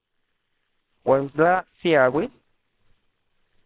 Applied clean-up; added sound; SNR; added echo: neural separator model SepFormer WHAMR!.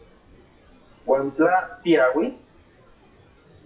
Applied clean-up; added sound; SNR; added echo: classical method WPE with log-MMSE.